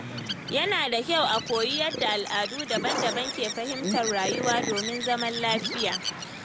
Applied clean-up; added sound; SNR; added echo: none; Bird; 4 dB; none.